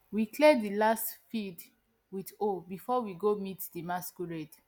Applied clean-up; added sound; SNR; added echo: none; none; none; none.